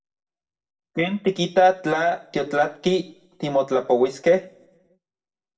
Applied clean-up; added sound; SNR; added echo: none; none; none; reverberation time 0.4 s.